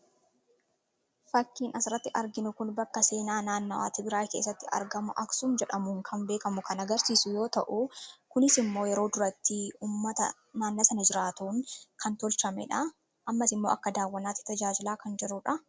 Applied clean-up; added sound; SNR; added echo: none; none; none; none.